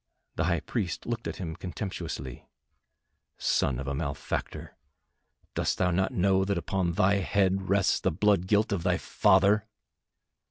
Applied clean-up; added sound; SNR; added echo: none; none; none; none.